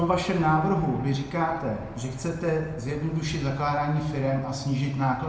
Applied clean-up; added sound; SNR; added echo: none; Engine / Aircraft; 17 dB; reverberation time 0.9 s.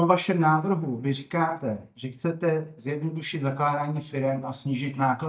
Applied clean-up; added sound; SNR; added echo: neural mask model DeepFilterNet 3.